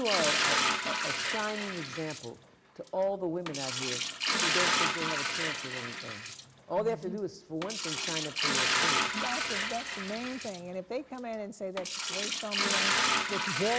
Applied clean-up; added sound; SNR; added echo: none; Liquid; -4 dB; none.